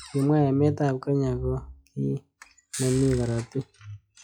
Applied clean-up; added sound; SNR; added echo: classical method log-MMSE.